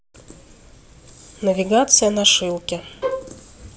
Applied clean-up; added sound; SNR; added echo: none; Bowed string instrument; 6 dB; none.